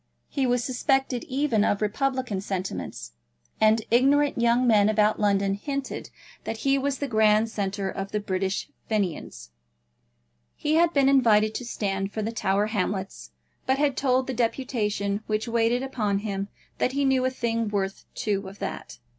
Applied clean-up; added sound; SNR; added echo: none; none; none; none.